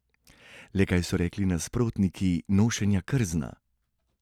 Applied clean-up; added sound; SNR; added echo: none; none; none; none.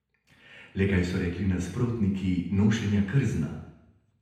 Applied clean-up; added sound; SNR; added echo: none; none; none; reverberation time 0.8 s.